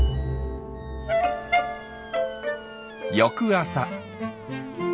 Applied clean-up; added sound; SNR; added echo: none; Squeak + Brass instrument; 14 dB; none.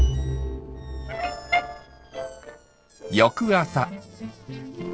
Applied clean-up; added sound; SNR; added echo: neural separator model SepFormer DNS4.